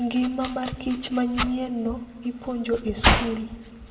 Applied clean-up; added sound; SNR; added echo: none; Domestic sounds, home sounds; 2 dB; reverberation time 1.3 s.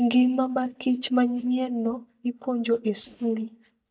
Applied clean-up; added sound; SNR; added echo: neural mask model DeepFilterNet 3.